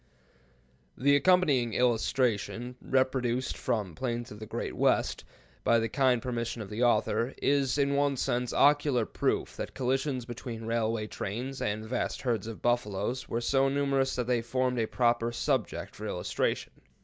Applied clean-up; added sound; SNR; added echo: none; none; none; none.